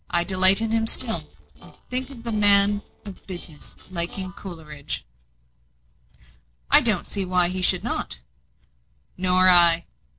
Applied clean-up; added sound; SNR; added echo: neural separator model SepFormer DNS4.